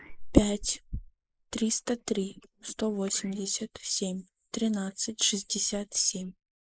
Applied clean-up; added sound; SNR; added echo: neural mask model Resemble Enhance denoiser.